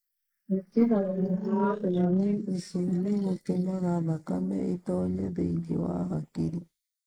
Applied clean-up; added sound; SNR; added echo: neural mask model Resemble Enhance denoiser.